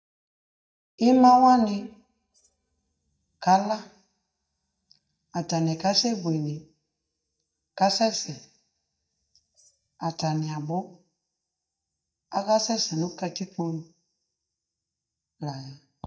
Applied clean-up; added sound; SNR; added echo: neural mask model DeepFilterNet 3.